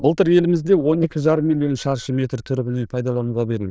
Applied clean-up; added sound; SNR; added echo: neural diffusion model UNIVERSE++.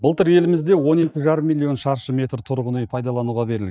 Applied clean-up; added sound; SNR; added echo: neural mask model DeepFilterNet 3.